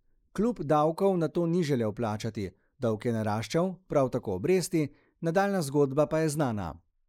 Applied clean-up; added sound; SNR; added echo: neural mask model Resemble Enhance denoiser.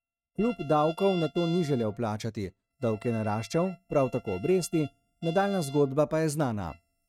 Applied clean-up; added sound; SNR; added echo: neural mask model RNNoise.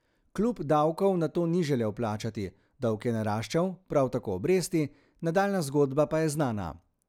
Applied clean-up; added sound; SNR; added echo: none; none; none; none.